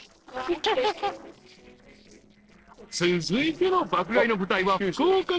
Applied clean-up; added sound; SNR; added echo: neural separator model SepFormer DNS4.